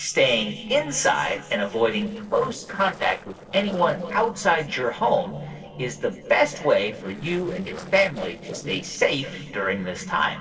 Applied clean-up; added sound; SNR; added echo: neural separator model SepFormer DNS4.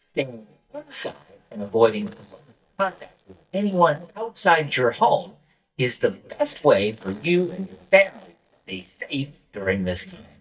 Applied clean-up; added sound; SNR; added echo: neural mask model DeepFilterNet 3.